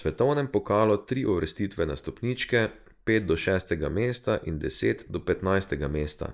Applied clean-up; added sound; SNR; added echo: neural mask model Resemble Enhance denoiser.